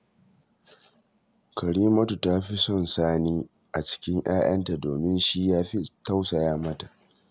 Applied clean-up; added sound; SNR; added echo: none; none; none; none.